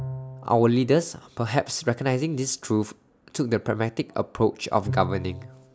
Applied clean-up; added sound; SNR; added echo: none; Bowed string instrument; 14 dB; none.